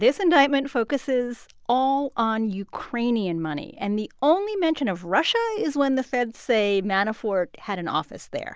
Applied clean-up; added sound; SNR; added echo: none; none; none; none.